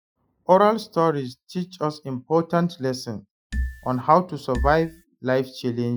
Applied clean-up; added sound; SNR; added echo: classical method Wiener filter.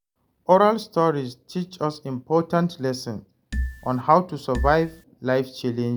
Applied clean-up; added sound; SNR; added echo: none; Marimba, xylophone; 5 dB; none.